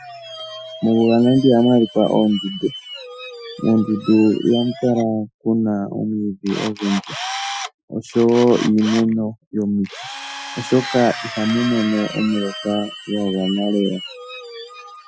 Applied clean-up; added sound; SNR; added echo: classical method Wiener filter.